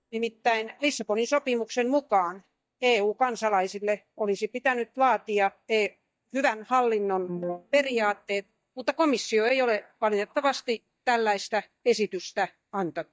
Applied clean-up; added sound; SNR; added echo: neural mask model DeepFilterNet 3.